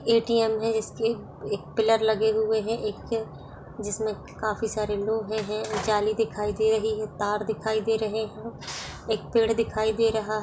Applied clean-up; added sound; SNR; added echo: none; none; none; none.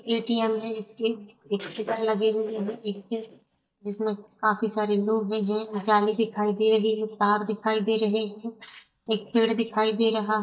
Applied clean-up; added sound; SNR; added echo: neural mask model DeepFilterNet 3.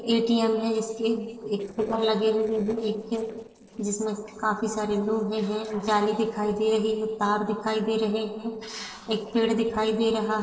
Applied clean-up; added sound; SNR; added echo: neural separator model SepFormer DNS4.